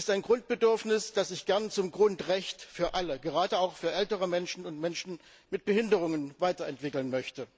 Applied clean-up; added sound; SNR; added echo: none; none; none; none.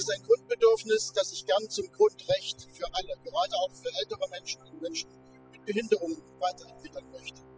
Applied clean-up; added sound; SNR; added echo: classical method spectral subtraction.